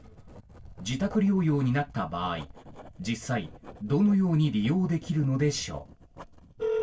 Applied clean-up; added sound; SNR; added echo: none; Writing; 19 dB; reverberation time 0.2 s.